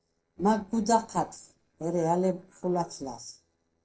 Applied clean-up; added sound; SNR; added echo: neural separator model SepFormer DNS4.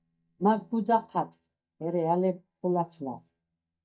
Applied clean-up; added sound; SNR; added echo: neural mask model DeepFilterNet 3.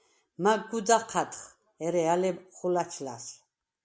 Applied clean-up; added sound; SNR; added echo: none; none; none; none.